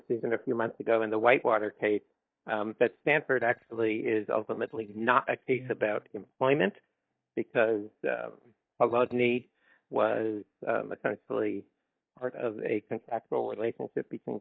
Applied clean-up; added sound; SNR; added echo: neural mask model DeepFilterNet 3.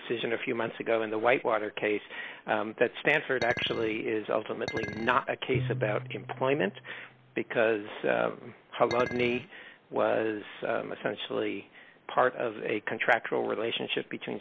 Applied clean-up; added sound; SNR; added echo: none; Bowed string instrument + Chink, clink; 10 dB; none.